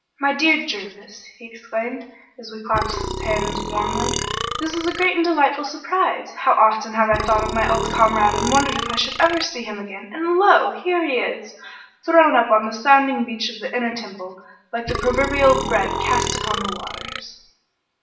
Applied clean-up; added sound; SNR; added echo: none; Burping, eructation; 5 dB; reverberation time 0.7 s.